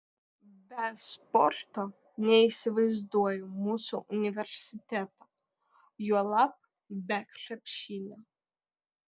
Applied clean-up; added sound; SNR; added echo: none; none; none; none.